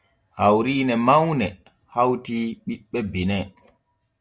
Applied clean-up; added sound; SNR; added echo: none; none; none; none.